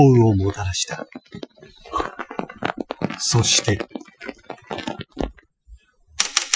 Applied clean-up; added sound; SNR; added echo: classical method Wiener filter.